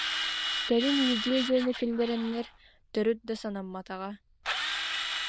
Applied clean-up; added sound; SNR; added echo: neural diffusion model UNIVERSE++.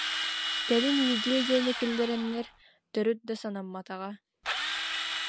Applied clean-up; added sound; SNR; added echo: none; Drill; 3 dB; none.